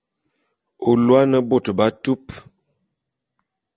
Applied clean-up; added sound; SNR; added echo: none; none; none; none.